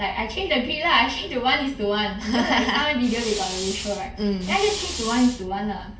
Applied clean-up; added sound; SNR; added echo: none; Fire; 9 dB; reverberation time 0.7 s.